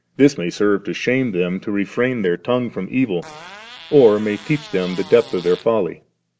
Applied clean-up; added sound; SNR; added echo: none; Fart; 20 dB; none.